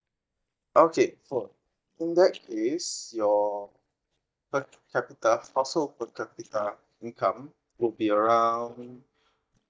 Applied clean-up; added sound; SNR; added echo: neural mask model DeepFilterNet 3.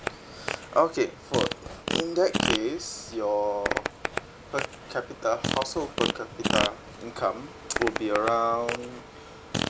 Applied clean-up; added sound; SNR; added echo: none; Fart; 3 dB; none.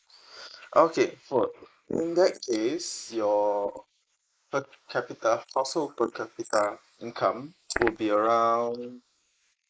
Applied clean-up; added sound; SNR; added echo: neural mask model Resemble Enhance denoiser.